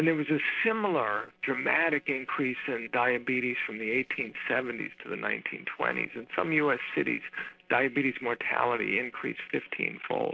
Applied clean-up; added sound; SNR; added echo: neural separator model SepFormer DNS4.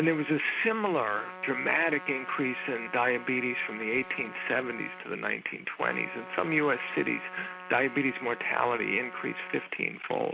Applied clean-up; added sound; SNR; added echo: none; Trumpet; 15 dB; none.